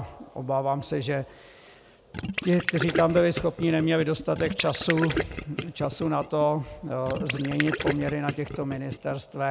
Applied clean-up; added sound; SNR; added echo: none; Gurgling; 6 dB; none.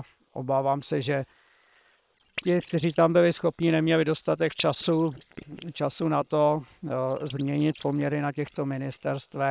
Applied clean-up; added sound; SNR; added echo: neural separator model SepFormer WHAM!.